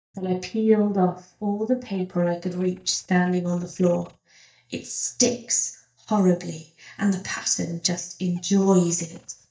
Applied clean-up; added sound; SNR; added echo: neural mask model DeepFilterNet 3.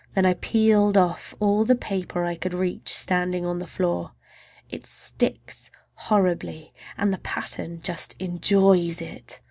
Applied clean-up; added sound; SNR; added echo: none; none; none; none.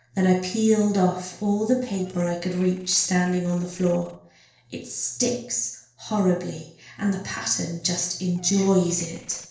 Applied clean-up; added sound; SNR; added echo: neural separator model SepFormer DNS4.